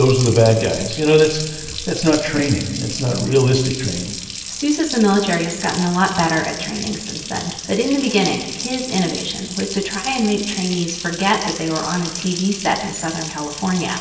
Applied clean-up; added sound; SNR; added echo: none; Water tap, faucet; 10 dB; reverberation time 1.4 s.